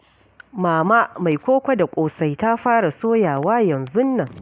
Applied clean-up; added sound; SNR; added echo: none; none; none; none.